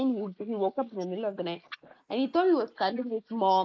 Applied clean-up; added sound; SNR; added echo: neural mask model Resemble Enhance denoiser.